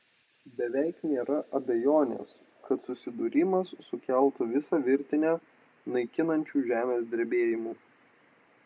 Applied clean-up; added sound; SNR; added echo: none; none; none; none.